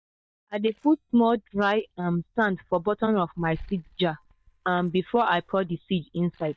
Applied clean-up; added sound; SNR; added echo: neural mask model DeepFilterNet 3.